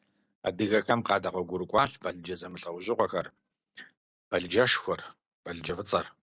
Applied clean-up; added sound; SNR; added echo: none; none; none; none.